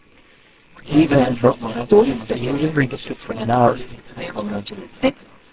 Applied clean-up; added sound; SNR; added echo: neural separator model SepFormer WHAMR!.